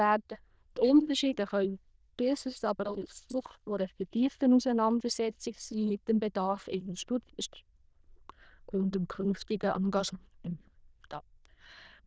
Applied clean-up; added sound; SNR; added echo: neural diffusion model UNIVERSE++.